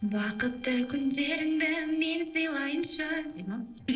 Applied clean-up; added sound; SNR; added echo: neural separator model SepFormer DNS4.